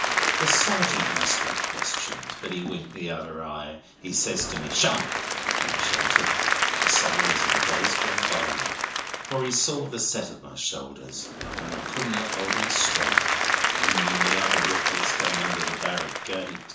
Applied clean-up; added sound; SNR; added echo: none; Applause / Crowd; -4 dB; reverberation time 0.9 s.